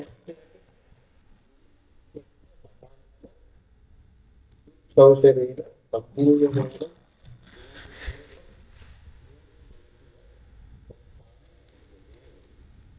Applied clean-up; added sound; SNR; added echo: neural mask model DeepFilterNet 3.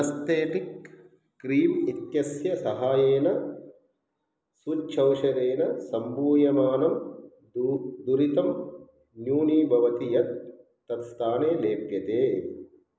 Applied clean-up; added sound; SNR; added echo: none; none; none; none.